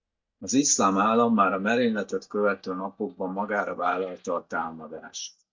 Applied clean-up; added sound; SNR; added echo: neural mask model DeepFilterNet 3.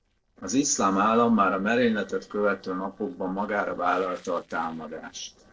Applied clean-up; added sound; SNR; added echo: neural separator model SepFormer DNS4.